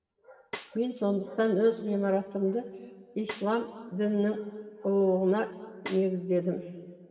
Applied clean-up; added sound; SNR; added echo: none; Snare drum; 18 dB; reverberation time 2.3 s.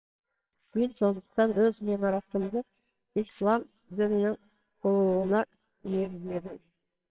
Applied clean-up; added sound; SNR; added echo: neural separator model SepFormer WHAMR!.